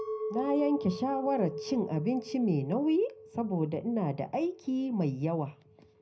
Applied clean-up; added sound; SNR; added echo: none; Chink, clink; 11 dB; reverberation time 0.4 s.